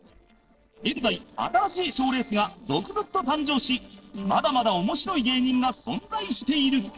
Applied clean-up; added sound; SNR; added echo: neural separator model SepFormer DNS4.